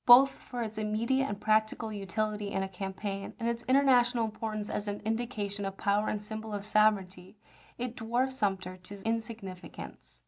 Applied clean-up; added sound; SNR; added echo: none; none; none; none.